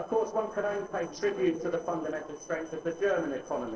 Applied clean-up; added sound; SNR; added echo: neural separator model SepFormer DNS4.